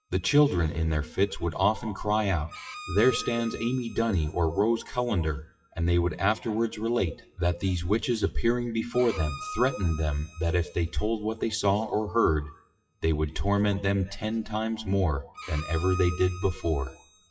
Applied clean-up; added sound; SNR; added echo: classical method WPE with log-MMSE.